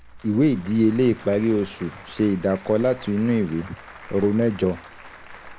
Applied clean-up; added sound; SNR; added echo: none; Applause / Crowd; 19 dB; none.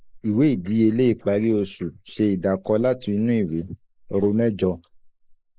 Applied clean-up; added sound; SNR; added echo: neural mask model Resemble Enhance denoiser.